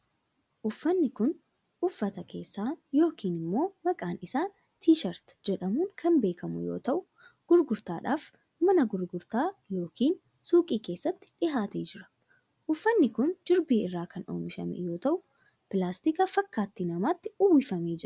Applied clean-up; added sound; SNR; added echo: none; none; none; none.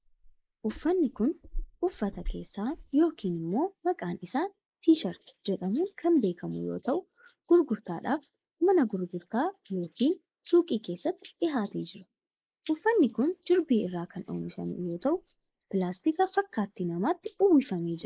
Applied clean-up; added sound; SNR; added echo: neural mask model Resemble Enhance denoiser.